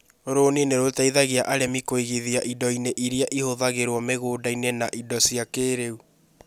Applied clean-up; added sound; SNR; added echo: none; none; none; none.